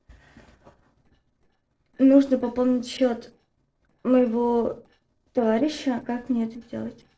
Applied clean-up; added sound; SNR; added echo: neural separator model SepFormer DNS4.